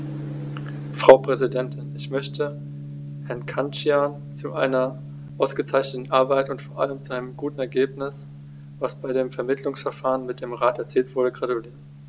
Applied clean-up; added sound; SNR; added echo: none; Gong; 12 dB; none.